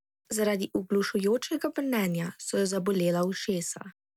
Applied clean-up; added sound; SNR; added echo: none; none; none; none.